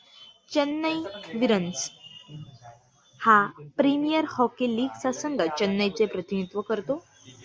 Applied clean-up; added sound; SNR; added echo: none; none; none; none.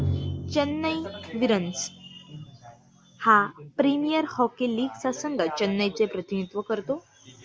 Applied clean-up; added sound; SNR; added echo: none; Drum; 11 dB; none.